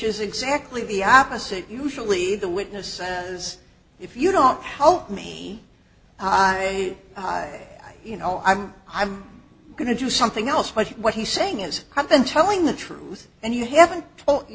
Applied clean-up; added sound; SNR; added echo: none; none; none; none.